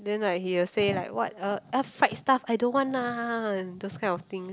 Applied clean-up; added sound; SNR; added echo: none; none; none; none.